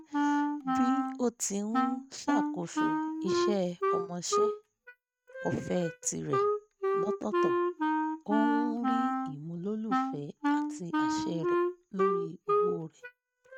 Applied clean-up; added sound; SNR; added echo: neural mask model RNNoise.